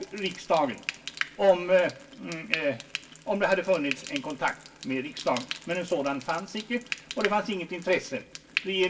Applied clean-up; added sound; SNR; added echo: none; Frying (food); 11 dB; reverberation time 0.2 s.